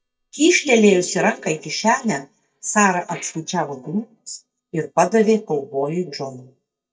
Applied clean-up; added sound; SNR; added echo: neural mask model DeepFilterNet 3.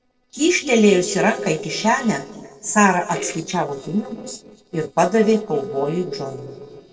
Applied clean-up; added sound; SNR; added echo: neural separator model SepFormer DNS4.